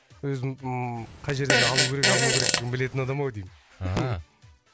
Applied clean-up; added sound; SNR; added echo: none; Fart; -4 dB; none.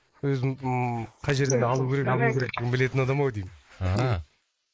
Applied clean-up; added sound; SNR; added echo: neural mask model Resemble Enhance denoiser.